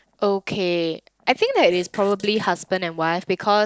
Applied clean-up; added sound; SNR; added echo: neural separator model SepFormer DNS4.